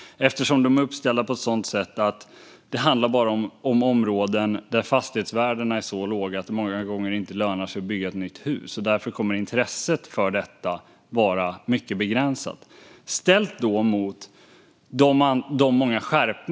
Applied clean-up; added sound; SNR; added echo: none; none; none; none.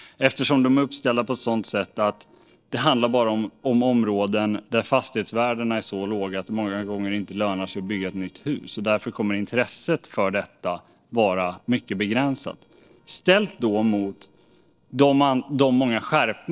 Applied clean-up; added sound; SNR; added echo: neural separator model SepFormer DNS4.